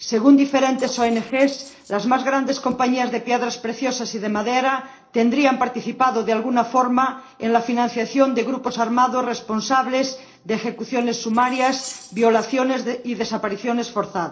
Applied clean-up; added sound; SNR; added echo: neural separator model SepFormer DNS4.